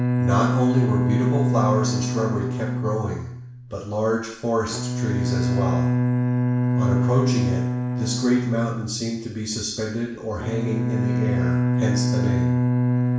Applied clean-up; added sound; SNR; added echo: none; Bowed string instrument; -4 dB; reverberation time 0.7 s.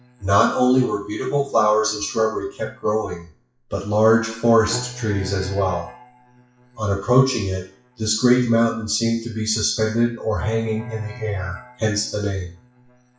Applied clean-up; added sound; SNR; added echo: classical method WPE with log-MMSE.